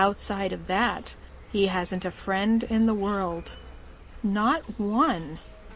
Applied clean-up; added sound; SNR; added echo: none; Insect; 18 dB; none.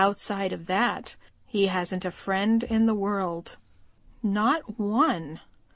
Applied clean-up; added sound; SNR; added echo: none; none; none; none.